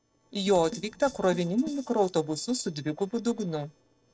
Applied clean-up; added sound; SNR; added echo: neural separator model SepFormer DNS4.